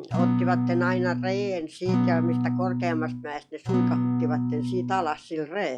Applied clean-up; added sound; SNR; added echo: classical method log-MMSE.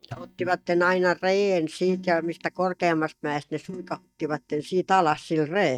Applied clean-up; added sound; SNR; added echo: neural mask model DeepFilterNet 3.